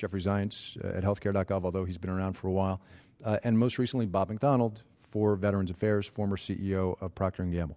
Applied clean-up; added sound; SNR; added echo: none; none; none; none.